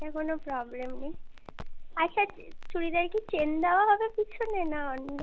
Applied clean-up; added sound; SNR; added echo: none; Crackle; 7 dB; none.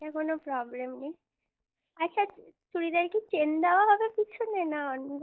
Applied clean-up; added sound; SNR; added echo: neural mask model DeepFilterNet 3.